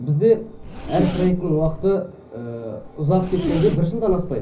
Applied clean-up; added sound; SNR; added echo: none; Zipper (clothing); 8 dB; reverberation time 0.5 s.